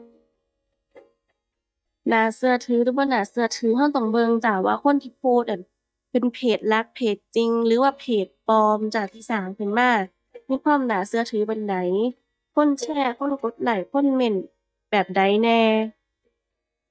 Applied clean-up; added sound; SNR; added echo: neural mask model DeepFilterNet 3.